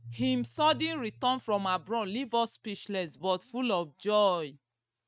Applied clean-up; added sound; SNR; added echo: neural mask model RNNoise.